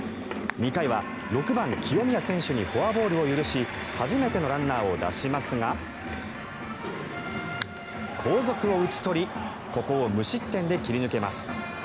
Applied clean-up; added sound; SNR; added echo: none; Cough + Mechanisms; 16 dB; none.